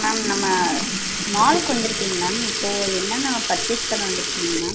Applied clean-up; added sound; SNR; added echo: none; Sink (filling or washing) / Liquid; 0 dB; none.